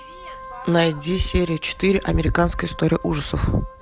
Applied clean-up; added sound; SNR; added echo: none; Wind instrument, woodwind instrument; 19 dB; none.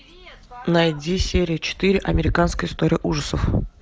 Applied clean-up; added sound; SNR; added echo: none; none; none; none.